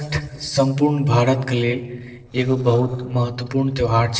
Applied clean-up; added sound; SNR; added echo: neural separator model SepFormer DNS4.